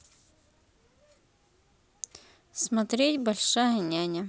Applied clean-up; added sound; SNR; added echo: none; none; none; none.